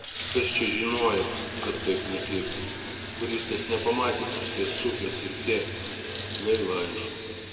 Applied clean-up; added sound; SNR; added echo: none; Bathtub (filling or washing) / Water tap, faucet; 5 dB; reverberation time 2.3 s.